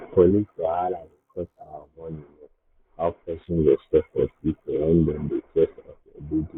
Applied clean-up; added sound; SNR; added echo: neural mask model Resemble Enhance denoiser.